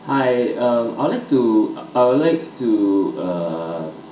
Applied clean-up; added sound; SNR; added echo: none; none; none; reverberation time 0.5 s.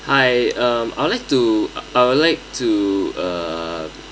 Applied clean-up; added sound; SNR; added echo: none; none; none; none.